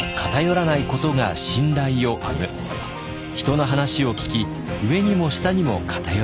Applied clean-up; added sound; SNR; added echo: none; none; none; none.